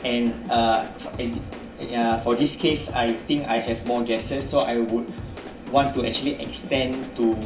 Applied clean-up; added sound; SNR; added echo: none; Drum / Drum kit; 13 dB; reverberation time 0.2 s.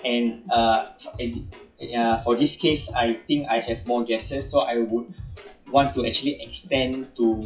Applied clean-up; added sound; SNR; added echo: classical method WPE with log-MMSE.